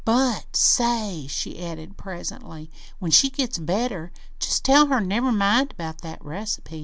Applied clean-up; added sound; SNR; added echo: none; none; none; none.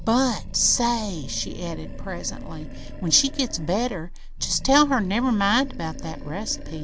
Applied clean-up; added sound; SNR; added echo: none; Animal; 14 dB; none.